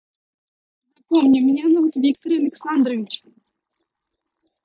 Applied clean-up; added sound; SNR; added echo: neural mask model DeepFilterNet 3.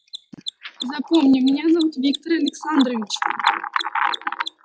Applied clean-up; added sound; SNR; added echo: classical method log-MMSE.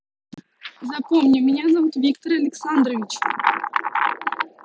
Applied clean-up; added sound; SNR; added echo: none; none; none; none.